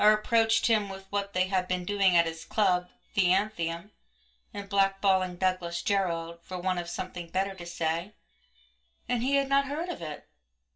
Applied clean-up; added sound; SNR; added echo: none; none; none; reverberation time 0.2 s.